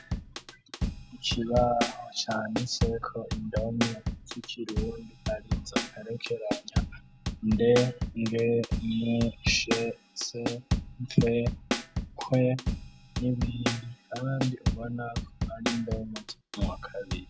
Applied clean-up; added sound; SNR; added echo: none; Drum kit; 3 dB; none.